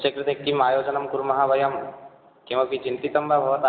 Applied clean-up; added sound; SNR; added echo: none; none; none; none.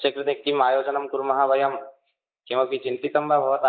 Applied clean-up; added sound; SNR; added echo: neural mask model Resemble Enhance denoiser.